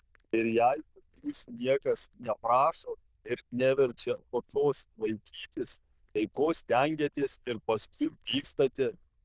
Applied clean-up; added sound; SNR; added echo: neural diffusion model UNIVERSE++.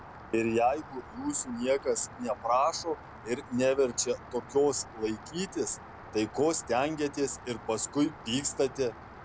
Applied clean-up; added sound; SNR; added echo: none; Rain; 16 dB; none.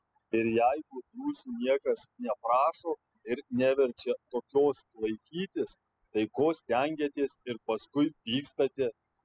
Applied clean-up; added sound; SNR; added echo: classical method spectral subtraction.